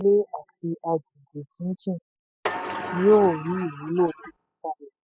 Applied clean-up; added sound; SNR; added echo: classical method spectral subtraction.